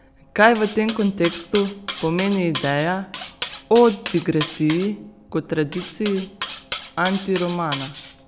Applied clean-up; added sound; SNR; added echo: none; Cutlery, silverware; 13 dB; none.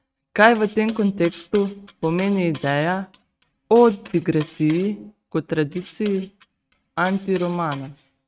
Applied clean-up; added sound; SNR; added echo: neural mask model RNNoise.